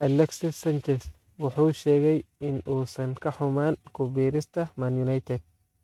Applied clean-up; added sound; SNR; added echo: neural mask model RNNoise.